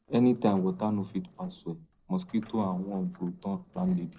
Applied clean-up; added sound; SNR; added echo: neural separator model SepFormer DNS4.